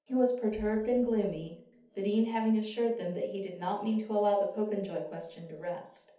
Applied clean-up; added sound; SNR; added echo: none; none; none; reverberation time 0.6 s.